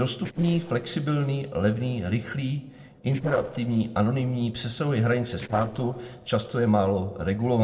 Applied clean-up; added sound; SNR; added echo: neural separator model SepFormer DNS4.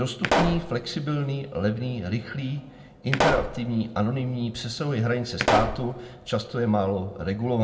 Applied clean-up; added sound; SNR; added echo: none; Explosion; 2 dB; reverberation time 0.7 s.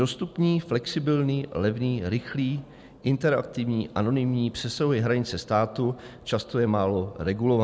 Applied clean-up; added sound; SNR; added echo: none; none; none; none.